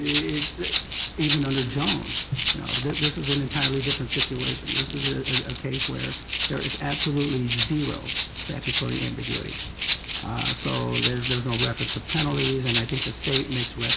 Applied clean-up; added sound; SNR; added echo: none; Rattle (instrument); -4 dB; none.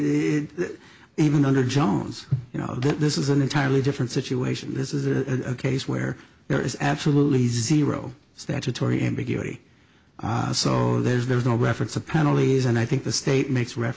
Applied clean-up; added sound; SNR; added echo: none; none; none; none.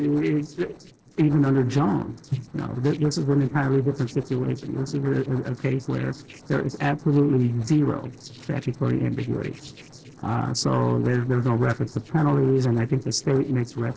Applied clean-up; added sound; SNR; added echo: neural separator model SepFormer DNS4.